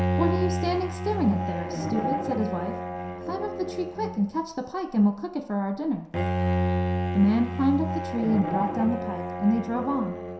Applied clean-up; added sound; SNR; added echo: none; Bowed string instrument; 2 dB; reverberation time 0.7 s.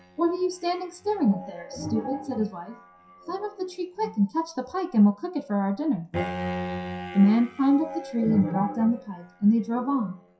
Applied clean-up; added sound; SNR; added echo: classical method WPE with log-MMSE.